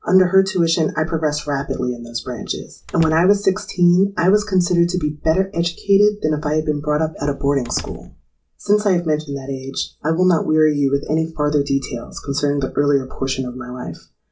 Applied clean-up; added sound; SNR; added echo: none; Slam; 19 dB; reverberation time 0.2 s.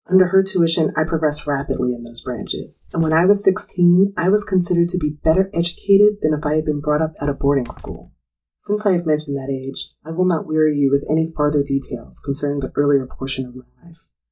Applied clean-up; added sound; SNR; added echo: neural mask model DeepFilterNet 3.